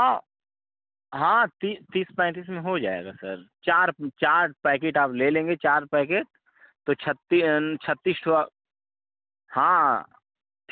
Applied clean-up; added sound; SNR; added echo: none; none; none; none.